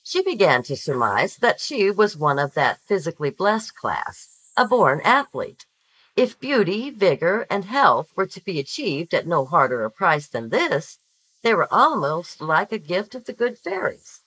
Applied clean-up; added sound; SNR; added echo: neural mask model Resemble Enhance denoiser.